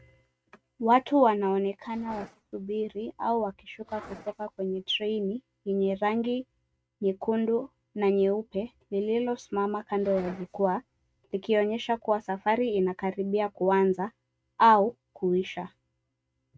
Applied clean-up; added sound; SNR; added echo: neural mask model RNNoise.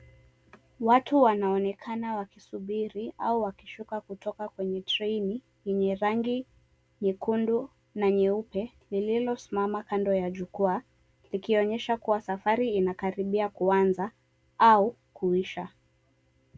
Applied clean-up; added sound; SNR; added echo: none; none; none; none.